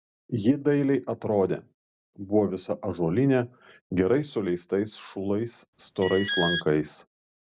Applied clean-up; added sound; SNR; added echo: none; Alarm; 5 dB; none.